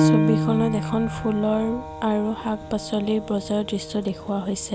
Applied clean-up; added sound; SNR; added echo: none; Piano; 2 dB; none.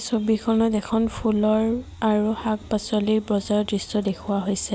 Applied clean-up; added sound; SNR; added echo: none; none; none; none.